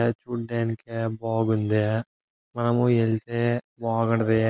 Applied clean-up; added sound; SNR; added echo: none; none; none; none.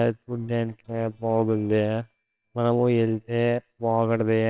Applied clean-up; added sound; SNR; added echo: neural separator model SepFormer WHAMR!.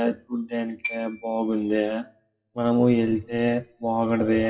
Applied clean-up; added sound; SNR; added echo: classical method WPE with log-MMSE.